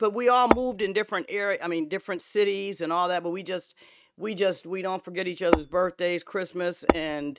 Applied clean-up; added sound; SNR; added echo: neural mask model RNNoise.